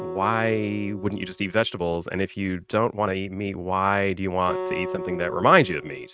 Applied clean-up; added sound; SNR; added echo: neural mask model RNNoise.